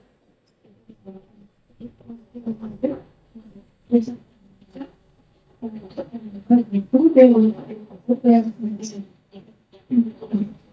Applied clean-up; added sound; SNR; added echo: neural mask model DeepFilterNet 3.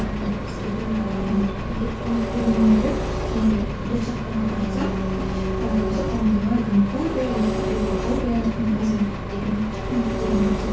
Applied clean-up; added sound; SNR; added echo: none; Engine; 2 dB; reverberation time 0.6 s.